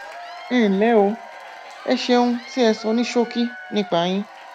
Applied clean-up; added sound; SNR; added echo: none; Applause / Crowd / Cheering; 16 dB; none.